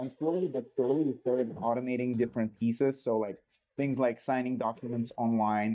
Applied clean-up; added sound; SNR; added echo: neural mask model DeepFilterNet 3.